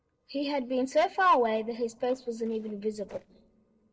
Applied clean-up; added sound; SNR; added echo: neural separator model SepFormer DNS4.